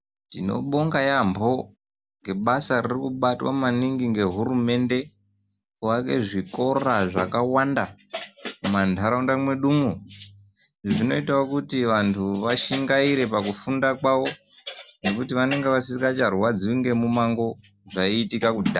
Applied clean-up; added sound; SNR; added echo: none; none; none; none.